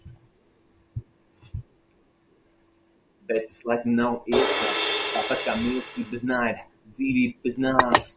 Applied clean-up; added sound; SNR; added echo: none; Crash cymbal; 0 dB; none.